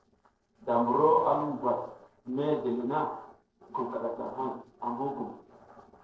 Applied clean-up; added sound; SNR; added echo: neural separator model SepFormer DNS4.